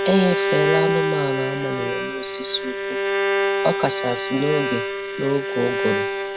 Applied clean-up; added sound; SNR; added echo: none; Bowed string instrument; -1 dB; none.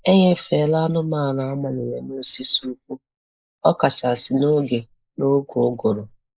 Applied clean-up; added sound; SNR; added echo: neural mask model Resemble Enhance denoiser.